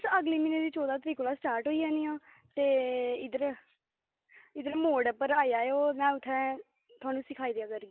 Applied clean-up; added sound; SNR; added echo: none; none; none; none.